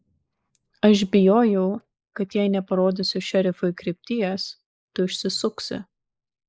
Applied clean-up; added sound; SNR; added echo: neural mask model Resemble Enhance denoiser.